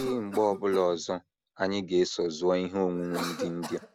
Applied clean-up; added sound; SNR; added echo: none; Cough; 13 dB; none.